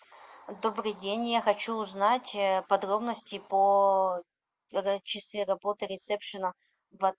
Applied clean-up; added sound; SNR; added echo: none; none; none; none.